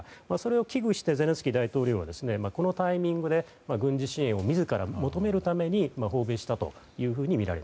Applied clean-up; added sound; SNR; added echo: none; none; none; none.